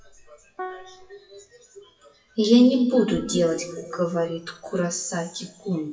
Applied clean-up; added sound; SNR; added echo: classical method WPE with log-MMSE.